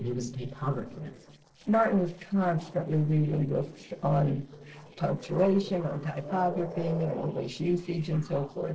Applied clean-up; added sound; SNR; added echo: neural separator model SepFormer DNS4.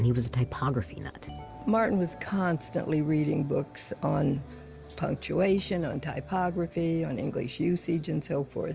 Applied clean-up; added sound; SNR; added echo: none; none; none; none.